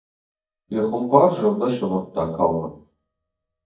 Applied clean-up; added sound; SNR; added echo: neural mask model DeepFilterNet 3.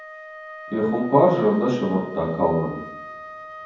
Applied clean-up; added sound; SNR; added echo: none; Wind instrument, woodwind instrument; 16 dB; reverberation time 1.2 s.